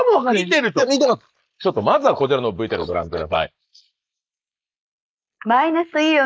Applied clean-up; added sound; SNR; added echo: neural mask model Resemble Enhance denoiser.